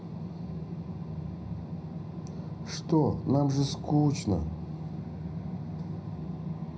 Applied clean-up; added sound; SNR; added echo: none; none; none; reverberation time 0.5 s.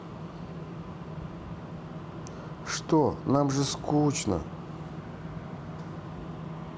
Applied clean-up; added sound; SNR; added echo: none; none; none; none.